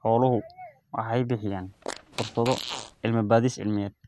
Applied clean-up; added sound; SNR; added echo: none; Fart; 12 dB; none.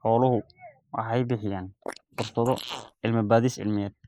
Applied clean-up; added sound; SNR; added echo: neural mask model Resemble Enhance denoiser.